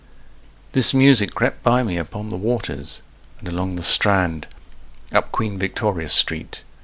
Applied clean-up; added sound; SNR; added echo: none; none; none; none.